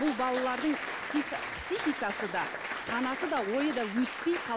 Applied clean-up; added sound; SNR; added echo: none; Applause; 5 dB; none.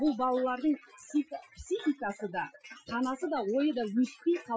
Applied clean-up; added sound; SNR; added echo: classical method Wiener filter.